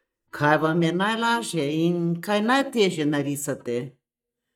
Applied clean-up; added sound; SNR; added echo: neural mask model DeepFilterNet 3.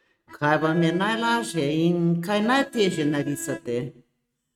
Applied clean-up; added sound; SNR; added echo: neural mask model RNNoise.